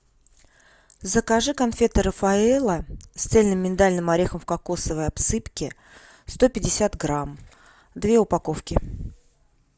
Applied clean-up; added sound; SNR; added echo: none; none; none; none.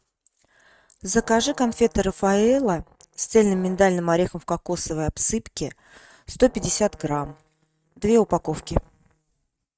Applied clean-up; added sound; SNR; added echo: neural mask model RNNoise.